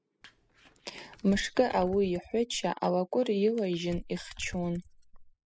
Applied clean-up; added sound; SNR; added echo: classical method spectral subtraction.